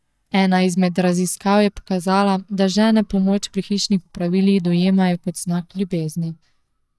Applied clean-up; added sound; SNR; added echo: neural mask model DeepFilterNet 3.